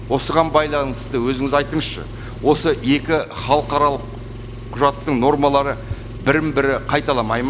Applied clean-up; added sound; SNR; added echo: none; Engine; 12 dB; none.